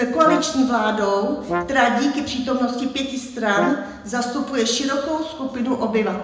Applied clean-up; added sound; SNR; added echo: none; Brass instrument; 8 dB; reverberation time 0.8 s.